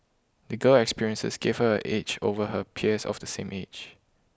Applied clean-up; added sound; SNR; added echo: none; none; none; none.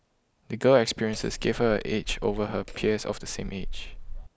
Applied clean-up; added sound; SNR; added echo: none; Hammer; 9 dB; none.